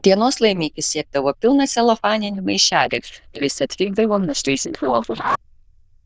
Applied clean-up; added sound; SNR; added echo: neural diffusion model UNIVERSE++.